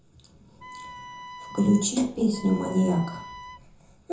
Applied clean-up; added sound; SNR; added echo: none; Wind instrument, woodwind instrument; 16 dB; reverberation time 0.5 s.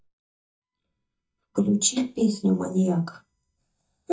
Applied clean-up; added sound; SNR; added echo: neural mask model DeepFilterNet 3.